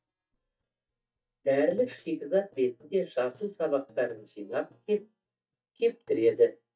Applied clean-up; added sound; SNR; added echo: neural mask model DeepFilterNet 3.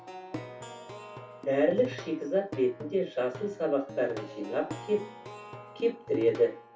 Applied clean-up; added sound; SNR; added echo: none; Plucked string instrument; 13 dB; reverberation time 0.2 s.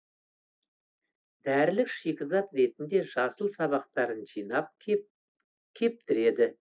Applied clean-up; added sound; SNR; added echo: none; none; none; none.